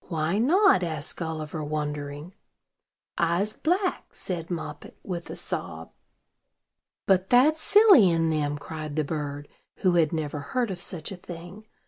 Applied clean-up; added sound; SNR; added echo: none; none; none; none.